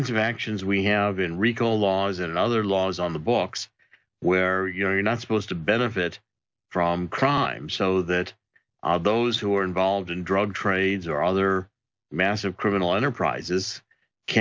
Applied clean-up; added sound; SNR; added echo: none; none; none; none.